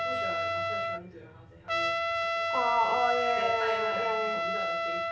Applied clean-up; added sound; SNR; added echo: none; Trumpet; -3 dB; reverberation time 0.6 s.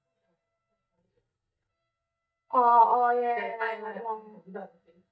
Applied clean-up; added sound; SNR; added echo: neural mask model DeepFilterNet 3.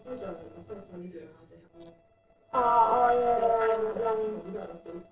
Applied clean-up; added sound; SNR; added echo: neural separator model SepFormer DNS4.